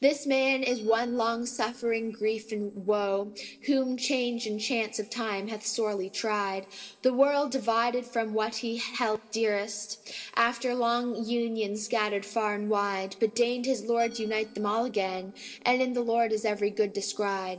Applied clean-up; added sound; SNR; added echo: neural separator model SepFormer DNS4.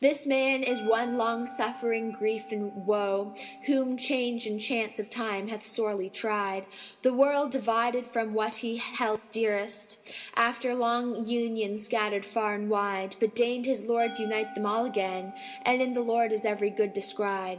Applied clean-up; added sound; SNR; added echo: none; Musical instrument; 19 dB; reverberation time 1.9 s.